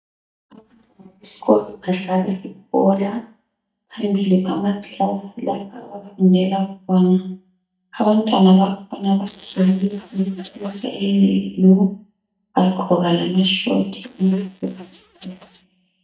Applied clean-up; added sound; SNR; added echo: neural mask model DeepFilterNet 3.